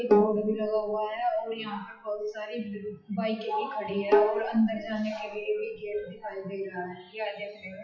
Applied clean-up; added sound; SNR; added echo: classical method WPE with log-MMSE.